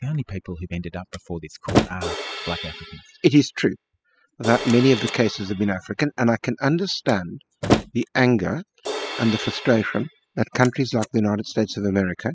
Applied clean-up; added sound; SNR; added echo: classical method spectral subtraction.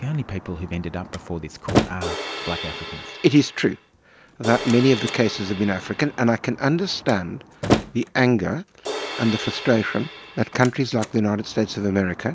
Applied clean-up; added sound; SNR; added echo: none; Slam + Crash cymbal; 8 dB; none.